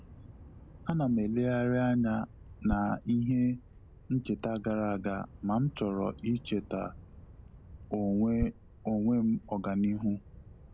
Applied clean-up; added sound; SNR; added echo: none; Bird vocalization, bird call, bird song; 15 dB; none.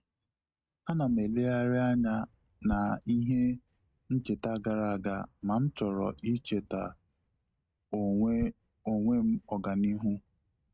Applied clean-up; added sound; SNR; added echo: neural mask model RNNoise.